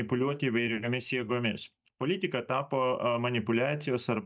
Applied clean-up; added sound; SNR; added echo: neural mask model DeepFilterNet 3.